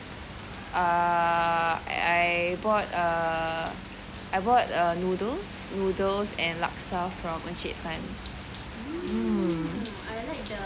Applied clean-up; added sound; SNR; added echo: none; none; none; none.